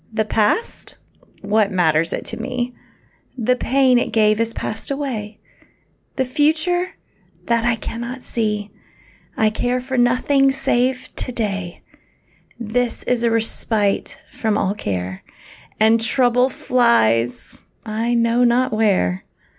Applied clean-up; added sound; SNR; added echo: none; none; none; none.